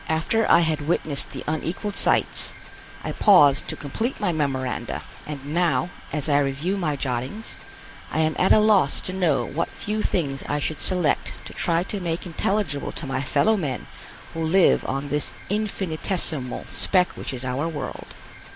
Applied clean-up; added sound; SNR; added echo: none; Mechanisms; 19 dB; none.